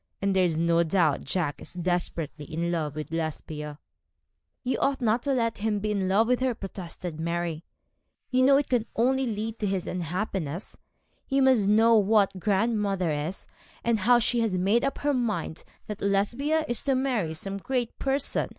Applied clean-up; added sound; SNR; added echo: neural mask model Resemble Enhance denoiser.